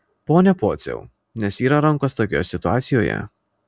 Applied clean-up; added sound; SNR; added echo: none; none; none; none.